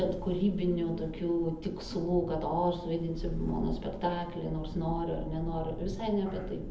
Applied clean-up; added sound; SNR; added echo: none; Thunder; 7 dB; reverberation time 0.7 s.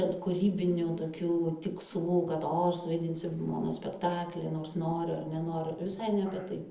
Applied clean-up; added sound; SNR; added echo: neural separator model SepFormer DNS4.